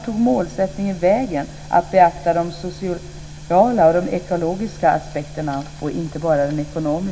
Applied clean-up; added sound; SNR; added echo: none; none; none; reverberation time 0.4 s.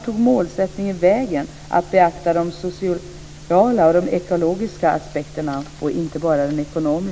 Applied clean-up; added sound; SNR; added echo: none; none; none; none.